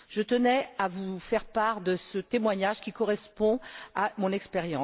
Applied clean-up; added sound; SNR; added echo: none; none; none; none.